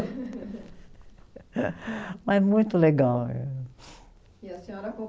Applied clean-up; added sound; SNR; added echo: none; none; none; none.